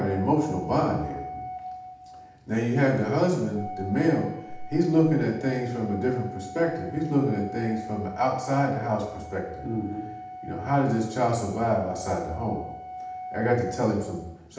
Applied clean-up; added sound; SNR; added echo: none; Organ; 13 dB; reverberation time 0.8 s.